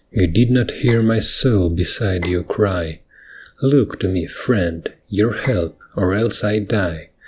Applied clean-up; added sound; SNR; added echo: none; Bowed string instrument; 20 dB; none.